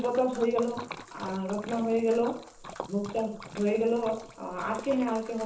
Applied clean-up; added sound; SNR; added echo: none; Splash, splatter; 14 dB; reverberation time 0.6 s.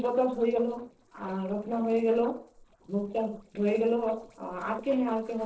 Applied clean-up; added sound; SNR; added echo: neural separator model SepFormer DNS4.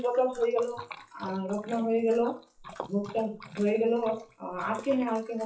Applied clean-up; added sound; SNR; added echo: classical method WPE with log-MMSE.